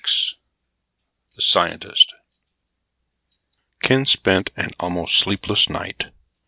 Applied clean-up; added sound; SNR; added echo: none; none; none; none.